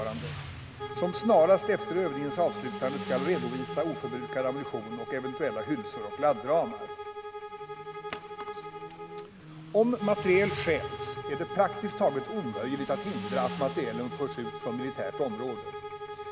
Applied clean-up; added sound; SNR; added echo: none; Motorcycle + Bowed string instrument; 7 dB; none.